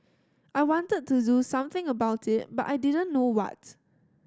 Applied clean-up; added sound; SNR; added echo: none; none; none; none.